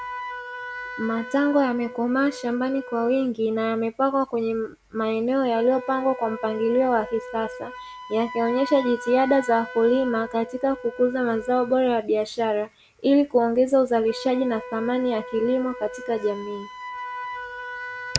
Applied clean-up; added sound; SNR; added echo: none; Wind instrument, woodwind instrument; 13 dB; none.